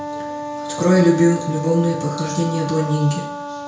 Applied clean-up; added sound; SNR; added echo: none; Wind instrument, woodwind instrument; 9 dB; reverberation time 0.5 s.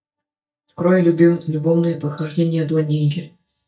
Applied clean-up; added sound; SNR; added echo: neural mask model DeepFilterNet 3.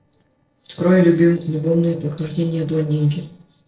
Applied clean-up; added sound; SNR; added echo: neural separator model SepFormer DNS4.